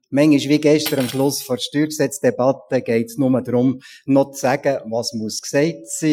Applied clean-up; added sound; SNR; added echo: classical method Wiener filter.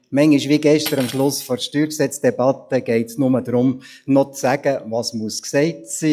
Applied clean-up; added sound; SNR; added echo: classical method log-MMSE.